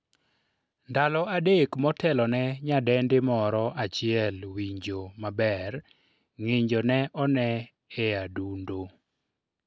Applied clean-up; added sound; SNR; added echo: none; none; none; none.